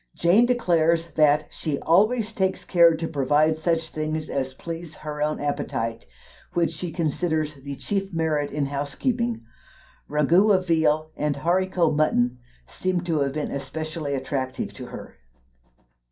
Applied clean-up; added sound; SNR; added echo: none; none; none; reverberation time 0.3 s.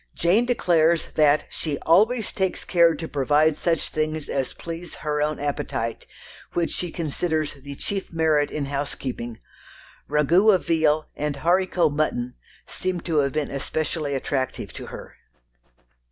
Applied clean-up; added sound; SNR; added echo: none; none; none; none.